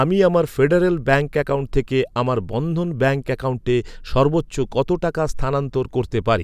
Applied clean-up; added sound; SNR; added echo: none; none; none; none.